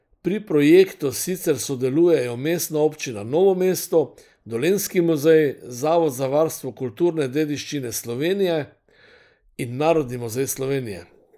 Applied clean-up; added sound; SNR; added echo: neural mask model Resemble Enhance denoiser.